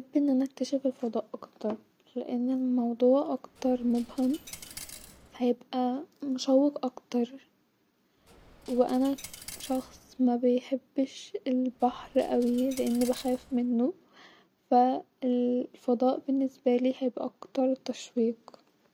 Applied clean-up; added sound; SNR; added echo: none; Coin (dropping); 19 dB; none.